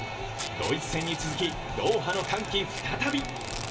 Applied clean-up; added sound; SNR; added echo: none; Packing tape, duct tape; 12 dB; reverberation time 0.8 s.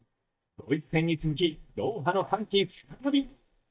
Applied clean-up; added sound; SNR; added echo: neural mask model DeepFilterNet 3.